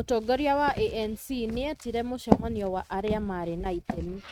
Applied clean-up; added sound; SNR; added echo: neural mask model RNNoise.